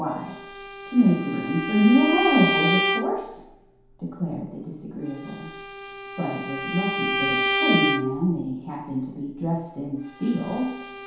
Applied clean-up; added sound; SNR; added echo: none; Bowed string instrument; 4 dB; reverberation time 0.8 s.